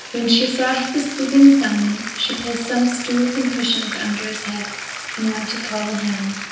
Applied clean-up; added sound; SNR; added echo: none; Bathtub (filling or washing); 11 dB; reverberation time 0.9 s.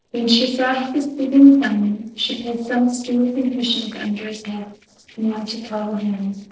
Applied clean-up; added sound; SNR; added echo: neural separator model SepFormer DNS4.